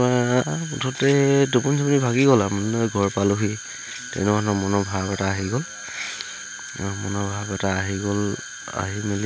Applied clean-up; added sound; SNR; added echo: none; none; none; none.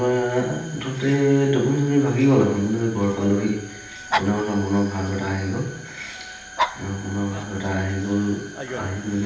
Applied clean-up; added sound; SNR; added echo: none; Dog; 13 dB; reverberation time 0.8 s.